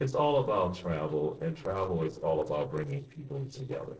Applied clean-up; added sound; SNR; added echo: neural separator model SepFormer DNS4.